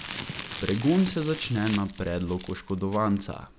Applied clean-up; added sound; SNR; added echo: none; Crumpling, crinkling; 10 dB; none.